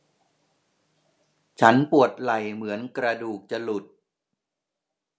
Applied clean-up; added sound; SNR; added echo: none; none; none; none.